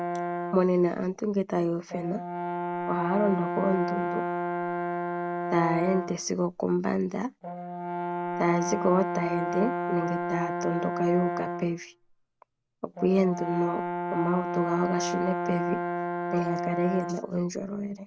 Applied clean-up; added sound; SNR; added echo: none; Brass instrument; 3 dB; none.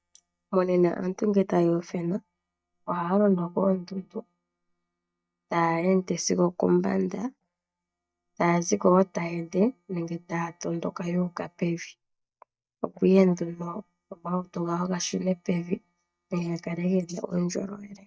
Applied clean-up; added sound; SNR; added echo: neural mask model DeepFilterNet 3.